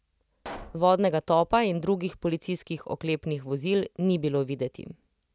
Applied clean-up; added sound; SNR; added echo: none; Explosion; 17 dB; none.